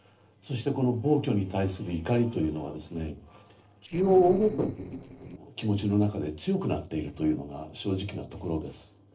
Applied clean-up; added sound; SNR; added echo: neural separator model SepFormer DNS4.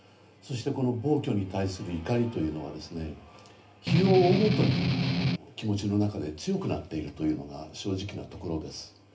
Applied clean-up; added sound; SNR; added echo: none; Strum; -4 dB; reverberation time 0.3 s.